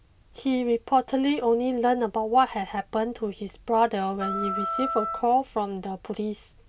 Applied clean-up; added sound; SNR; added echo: none; Wind instrument, woodwind instrument; 6 dB; none.